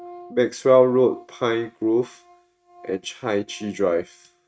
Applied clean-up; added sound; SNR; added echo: neural mask model RNNoise.